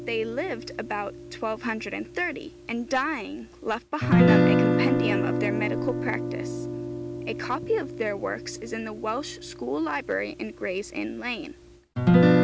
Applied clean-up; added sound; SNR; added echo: none; Guitar; -4 dB; none.